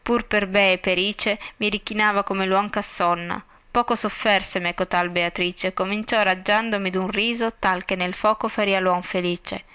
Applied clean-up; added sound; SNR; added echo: none; none; none; none.